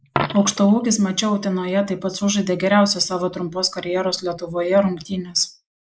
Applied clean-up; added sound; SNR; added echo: neural mask model Resemble Enhance denoiser.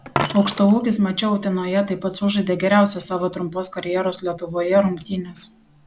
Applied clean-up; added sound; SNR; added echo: none; Coin (dropping); 14 dB; none.